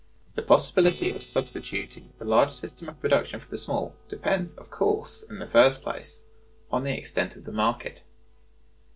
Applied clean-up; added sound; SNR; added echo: neural separator model SepFormer DNS4.